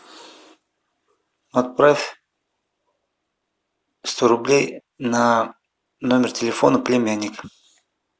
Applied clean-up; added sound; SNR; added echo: none; none; none; none.